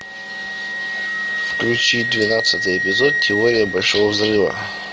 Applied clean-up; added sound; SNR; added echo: none; Wind instrument, woodwind instrument; 3 dB; none.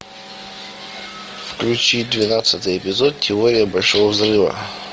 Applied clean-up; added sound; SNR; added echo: none; none; none; none.